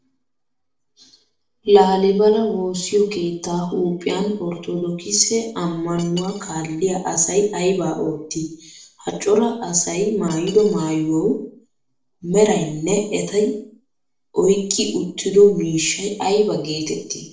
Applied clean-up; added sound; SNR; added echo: neural separator model SepFormer DNS4.